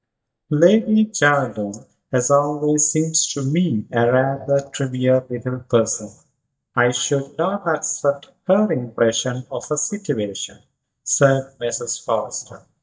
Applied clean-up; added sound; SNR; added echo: neural mask model DeepFilterNet 3.